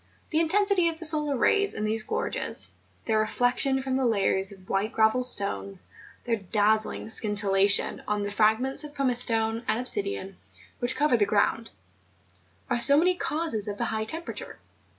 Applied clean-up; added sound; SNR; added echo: none; none; none; none.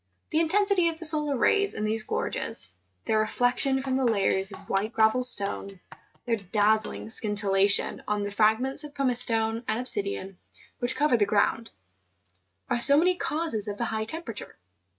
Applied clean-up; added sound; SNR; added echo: neural mask model RNNoise.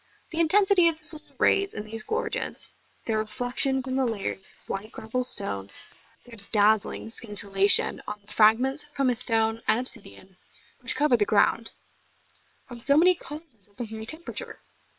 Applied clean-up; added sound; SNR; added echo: neural separator model SepFormer WHAM!.